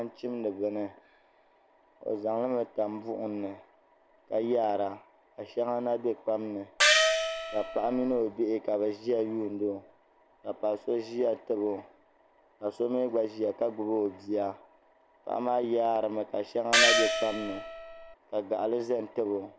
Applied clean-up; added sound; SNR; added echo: none; Gong; -5 dB; none.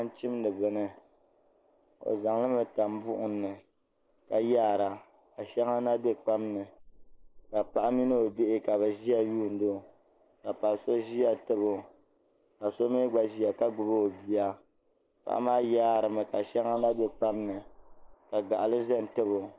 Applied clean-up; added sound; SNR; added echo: neural mask model Resemble Enhance denoiser.